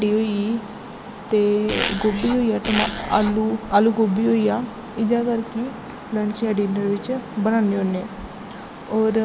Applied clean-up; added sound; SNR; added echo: none; Zipper (clothing); 6 dB; none.